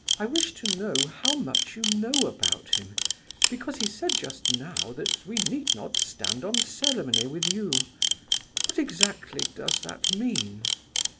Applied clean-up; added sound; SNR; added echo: none; Camera; -4 dB; none.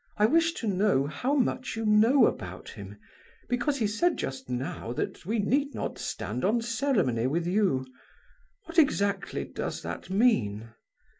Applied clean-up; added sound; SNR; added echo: none; none; none; none.